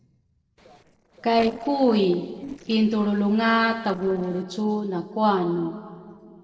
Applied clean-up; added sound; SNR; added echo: neural separator model SepFormer DNS4.